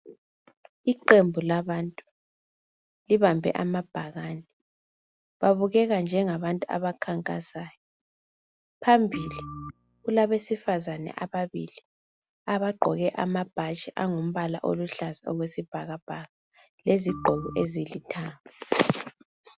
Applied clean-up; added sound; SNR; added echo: none; Organ; 11 dB; none.